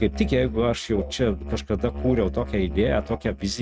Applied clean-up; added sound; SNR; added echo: neural mask model RNNoise.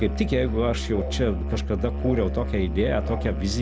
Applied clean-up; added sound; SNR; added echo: none; Musical instrument; 2 dB; none.